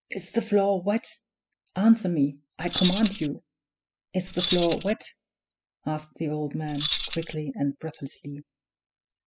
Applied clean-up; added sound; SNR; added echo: classical method spectral subtraction.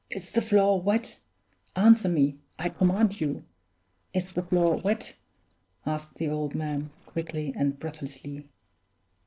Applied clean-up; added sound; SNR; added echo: neural separator model SepFormer DNS4.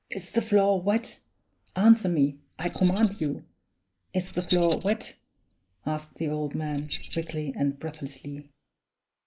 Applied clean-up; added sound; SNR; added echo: neural mask model Resemble Enhance denoiser.